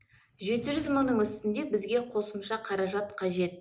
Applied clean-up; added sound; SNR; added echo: none; Drawer open or close; 18 dB; none.